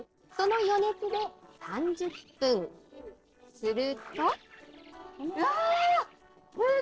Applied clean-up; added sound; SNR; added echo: neural separator model SepFormer DNS4.